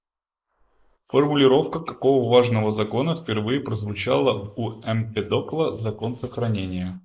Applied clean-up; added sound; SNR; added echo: neural mask model Resemble Enhance denoiser.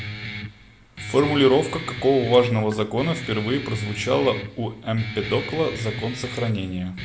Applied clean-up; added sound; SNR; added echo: none; Guitar; 11 dB; none.